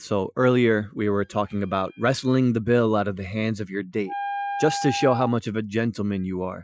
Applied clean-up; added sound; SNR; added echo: classical method Wiener filter.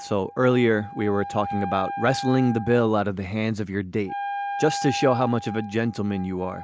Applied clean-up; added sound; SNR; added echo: none; Wind instrument, woodwind instrument; 10 dB; none.